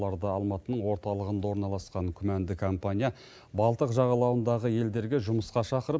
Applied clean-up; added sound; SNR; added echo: none; none; none; none.